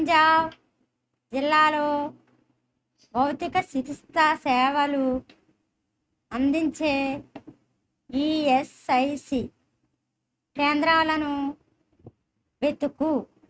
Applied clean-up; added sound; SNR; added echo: neural mask model RNNoise.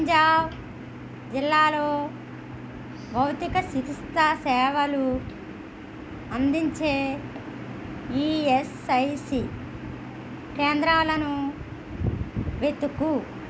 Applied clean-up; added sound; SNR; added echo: none; Bowed string instrument; 19 dB; none.